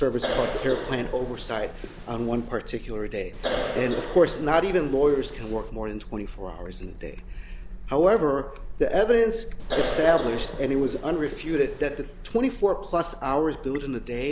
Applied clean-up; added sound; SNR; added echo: none; Cough; 8 dB; none.